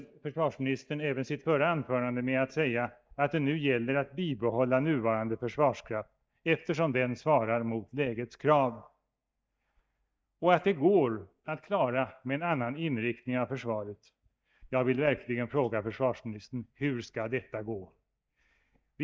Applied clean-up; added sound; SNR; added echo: neural mask model DeepFilterNet 3.